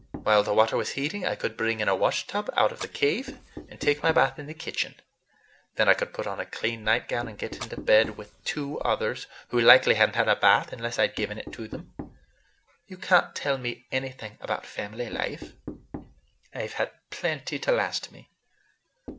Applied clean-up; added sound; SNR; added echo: none; Knock + Fire; 18 dB; none.